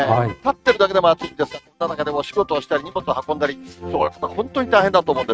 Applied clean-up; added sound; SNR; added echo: neural mask model RNNoise.